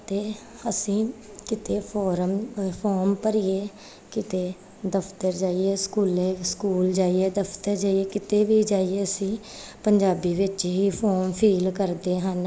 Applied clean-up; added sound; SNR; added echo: none; none; none; none.